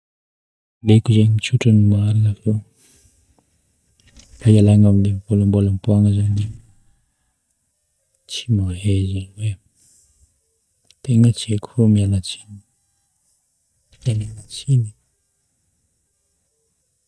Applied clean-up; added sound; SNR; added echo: neural mask model DeepFilterNet 3.